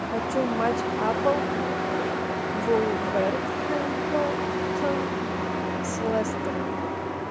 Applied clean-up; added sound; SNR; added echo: none; Truck; -3 dB; none.